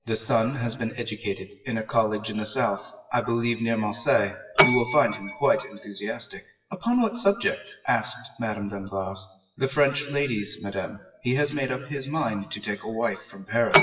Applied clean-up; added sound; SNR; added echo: classical method WPE with log-MMSE.